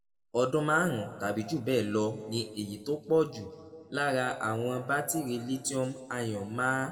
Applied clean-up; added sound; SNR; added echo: none; none; none; reverberation time 1.3 s.